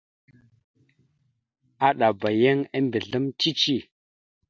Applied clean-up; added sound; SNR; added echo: none; none; none; none.